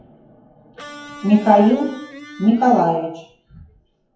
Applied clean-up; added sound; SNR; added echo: classical method WPE with log-MMSE.